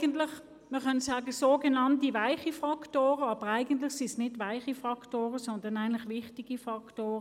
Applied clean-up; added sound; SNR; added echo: none; none; none; none.